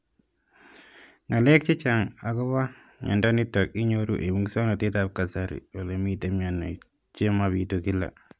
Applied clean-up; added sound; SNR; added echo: none; none; none; none.